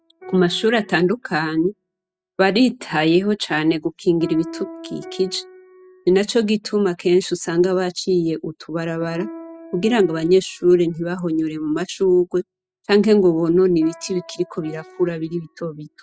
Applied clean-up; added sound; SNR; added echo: classical method spectral subtraction.